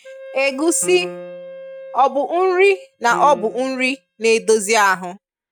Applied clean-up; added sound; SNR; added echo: neural mask model RNNoise.